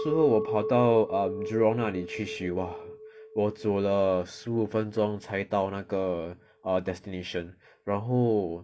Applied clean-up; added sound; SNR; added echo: none; Chink, clink; 11 dB; none.